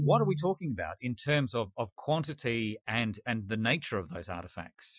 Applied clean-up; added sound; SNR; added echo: classical method Wiener filter.